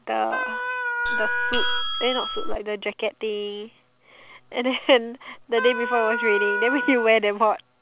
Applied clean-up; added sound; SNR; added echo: none; Doorbell + Wind instrument, woodwind instrument; 1 dB; none.